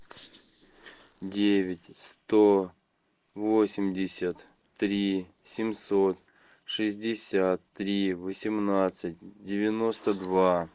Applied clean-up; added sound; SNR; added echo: neural mask model Resemble Enhance denoiser.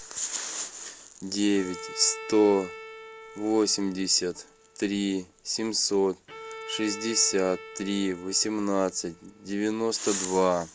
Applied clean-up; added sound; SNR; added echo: none; Bowed string instrument; 17 dB; none.